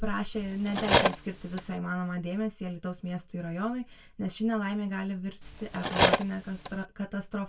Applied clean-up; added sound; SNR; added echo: none; Cutlery, silverware; -3 dB; reverberation time 0.1 s.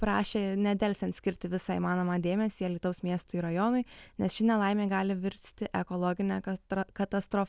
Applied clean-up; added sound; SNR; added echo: none; none; none; none.